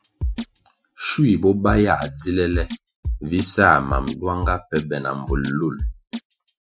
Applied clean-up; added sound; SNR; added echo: classical method Wiener filter.